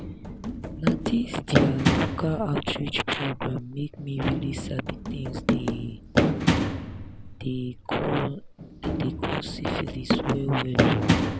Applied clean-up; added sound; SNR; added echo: none; Run; -2 dB; none.